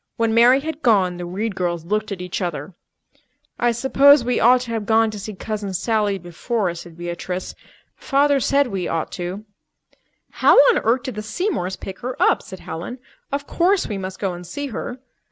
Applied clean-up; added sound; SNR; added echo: none; none; none; none.